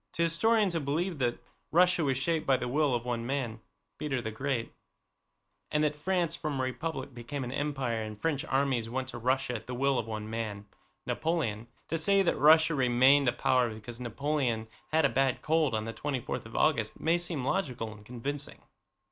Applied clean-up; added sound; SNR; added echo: none; none; none; none.